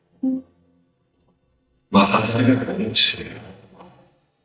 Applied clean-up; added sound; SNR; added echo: neural mask model DeepFilterNet 3.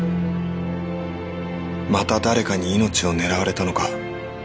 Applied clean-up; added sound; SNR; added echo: none; none; none; none.